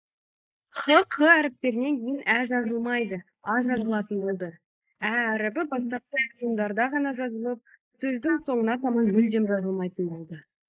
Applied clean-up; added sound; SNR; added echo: neural mask model Resemble Enhance denoiser.